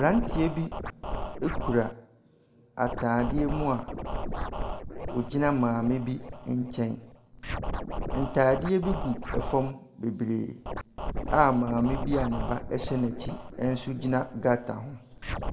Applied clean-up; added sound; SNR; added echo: none; Scratching (performance technique); 5 dB; reverberation time 0.4 s.